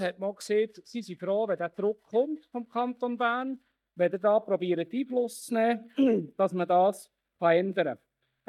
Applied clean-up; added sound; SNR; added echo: neural mask model DeepFilterNet 3.